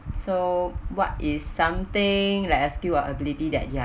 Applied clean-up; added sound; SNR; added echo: none; none; none; none.